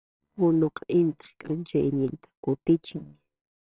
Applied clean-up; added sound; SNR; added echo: neural separator model SepFormer WHAMR!.